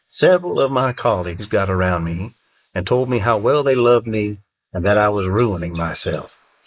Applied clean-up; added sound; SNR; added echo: neural mask model Resemble Enhance denoiser.